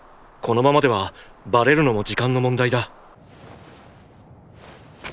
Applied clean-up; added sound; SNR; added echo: none; none; none; none.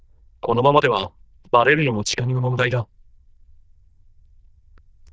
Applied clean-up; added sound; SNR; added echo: neural diffusion model UNIVERSE++.